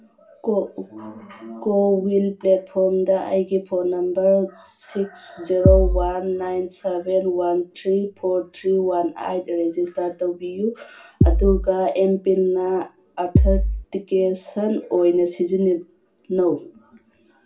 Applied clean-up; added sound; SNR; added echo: none; Bass drum; -5 dB; reverberation time 0.2 s.